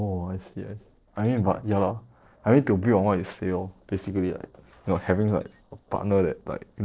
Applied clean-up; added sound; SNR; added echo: neural separator model SepFormer DNS4.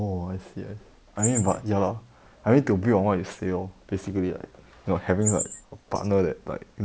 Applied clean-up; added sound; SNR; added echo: none; Chirp, tweet; 9 dB; none.